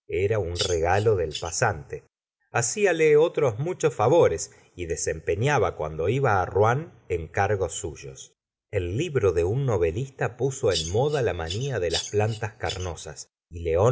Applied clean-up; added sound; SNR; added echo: none; Bird vocalization, bird call, bird song; 11 dB; none.